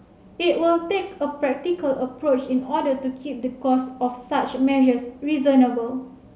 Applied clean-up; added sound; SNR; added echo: none; none; none; none.